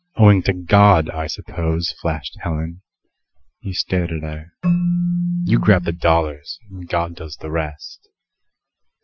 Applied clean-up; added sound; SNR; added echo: classical method Wiener filter.